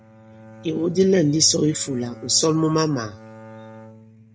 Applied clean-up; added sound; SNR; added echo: neural mask model RNNoise.